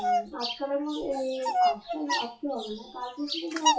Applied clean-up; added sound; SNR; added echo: classical method WPE with log-MMSE.